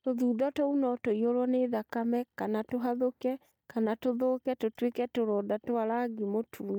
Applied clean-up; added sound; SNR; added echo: neural mask model DeepFilterNet 3.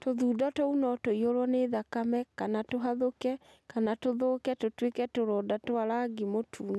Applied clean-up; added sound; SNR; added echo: none; none; none; none.